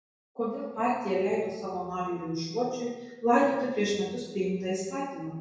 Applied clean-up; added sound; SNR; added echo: none; none; none; reverberation time 1.0 s.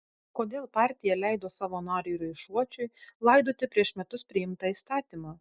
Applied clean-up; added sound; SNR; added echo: none; none; none; none.